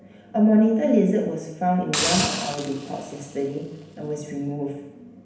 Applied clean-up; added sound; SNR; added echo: none; Hiss; 6 dB; reverberation time 0.8 s.